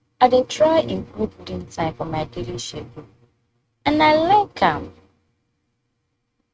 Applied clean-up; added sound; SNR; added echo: neural mask model RNNoise.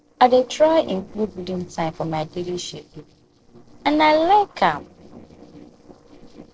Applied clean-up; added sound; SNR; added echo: neural separator model SepFormer DNS4.